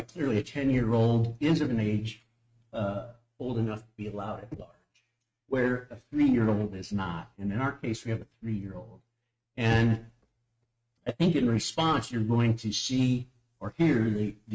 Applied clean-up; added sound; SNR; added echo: neural mask model RNNoise.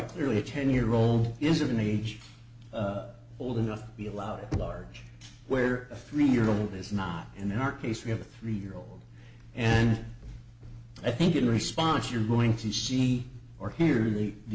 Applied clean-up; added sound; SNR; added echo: none; Knock; 12 dB; none.